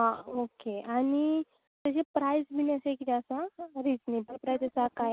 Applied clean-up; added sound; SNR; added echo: none; none; none; none.